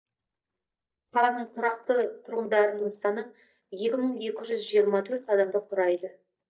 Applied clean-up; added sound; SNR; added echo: neural mask model DeepFilterNet 3.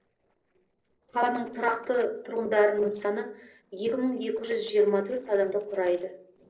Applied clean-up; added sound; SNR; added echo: neural separator model SepFormer DNS4.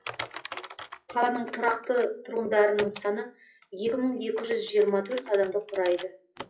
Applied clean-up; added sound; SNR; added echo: classical method WPE with log-MMSE.